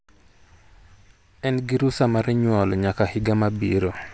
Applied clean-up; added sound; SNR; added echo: none; none; none; none.